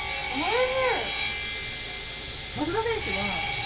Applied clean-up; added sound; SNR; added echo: none; Sawing; 1 dB; none.